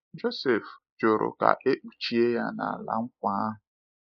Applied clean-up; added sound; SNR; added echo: neural mask model Resemble Enhance denoiser.